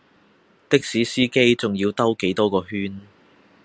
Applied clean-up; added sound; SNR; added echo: none; none; none; none.